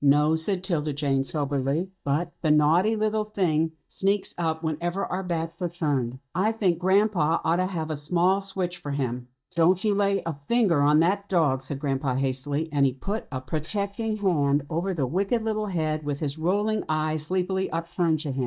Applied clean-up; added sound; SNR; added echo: neural mask model DeepFilterNet 3.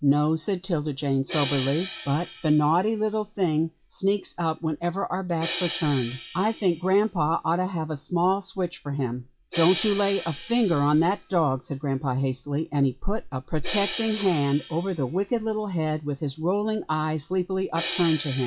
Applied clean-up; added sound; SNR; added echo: classical method WPE with log-MMSE.